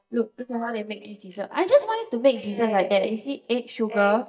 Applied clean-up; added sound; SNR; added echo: neural mask model DeepFilterNet 3.